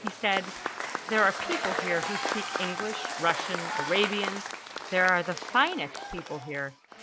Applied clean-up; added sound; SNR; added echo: none; Applause / Crowd / Cheering; 4 dB; none.